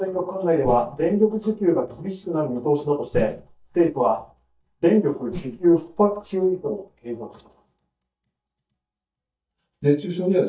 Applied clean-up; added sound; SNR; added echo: neural mask model DeepFilterNet 3.